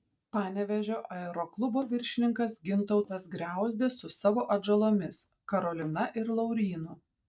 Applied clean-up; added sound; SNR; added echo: neural mask model DeepFilterNet 3.